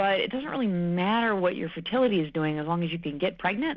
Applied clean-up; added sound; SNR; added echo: none; none; none; none.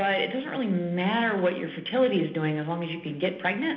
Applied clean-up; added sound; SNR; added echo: none; none; none; reverberation time 0.8 s.